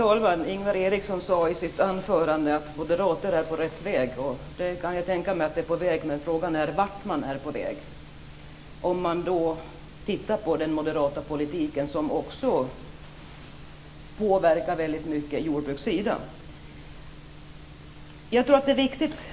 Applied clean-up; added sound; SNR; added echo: none; none; none; reverberation time 0.7 s.